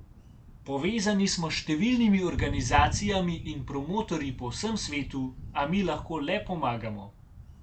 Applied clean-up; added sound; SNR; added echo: none; Thunder; 9 dB; none.